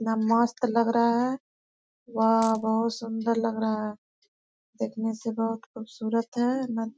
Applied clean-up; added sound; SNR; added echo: none; Coin (dropping); 18 dB; none.